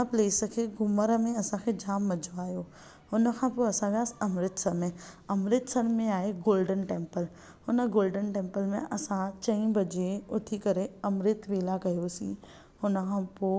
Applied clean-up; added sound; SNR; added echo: none; none; none; none.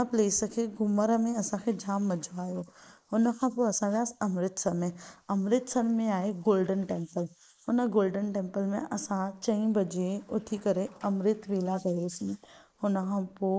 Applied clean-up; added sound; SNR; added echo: neural mask model Resemble Enhance denoiser.